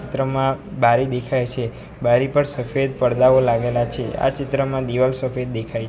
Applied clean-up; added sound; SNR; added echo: none; none; none; none.